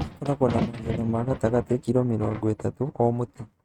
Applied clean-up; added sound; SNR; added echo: neural mask model RNNoise.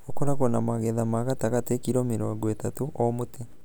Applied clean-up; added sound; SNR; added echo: none; none; none; none.